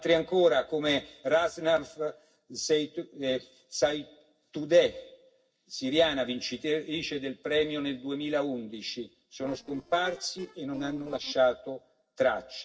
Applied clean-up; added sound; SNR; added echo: neural separator model SepFormer DNS4.